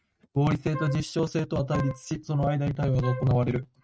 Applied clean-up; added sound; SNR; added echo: neural mask model RNNoise.